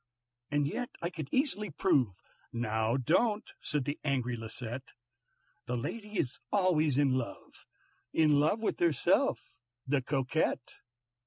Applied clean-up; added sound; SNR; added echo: none; none; none; none.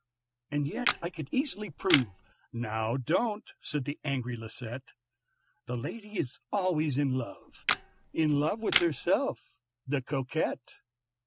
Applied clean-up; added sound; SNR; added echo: none; Camera; 3 dB; none.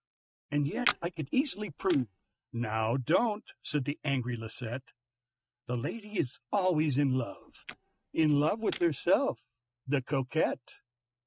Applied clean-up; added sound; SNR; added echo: neural mask model RNNoise.